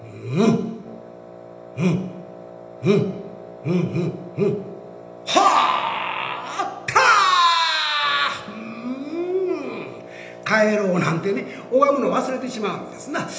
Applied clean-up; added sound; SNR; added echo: none; Wind instrument, woodwind instrument; 18 dB; reverberation time 1.0 s.